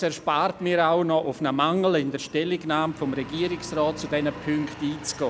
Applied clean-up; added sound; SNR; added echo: none; Engine; 18 dB; none.